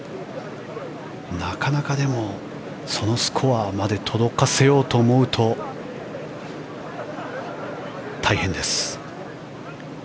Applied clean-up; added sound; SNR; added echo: none; none; none; none.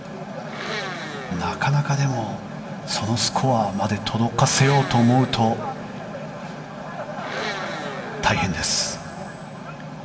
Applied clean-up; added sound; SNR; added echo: none; Domestic sounds, home sounds; 12 dB; reverberation time 2.4 s.